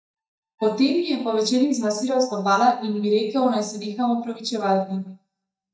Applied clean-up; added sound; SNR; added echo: neural mask model DeepFilterNet 3.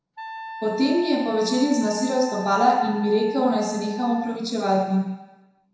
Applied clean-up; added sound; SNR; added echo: none; Wind instrument, woodwind instrument; 14 dB; reverberation time 1.0 s.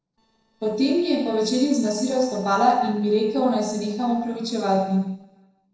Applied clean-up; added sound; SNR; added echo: neural separator model SepFormer DNS4.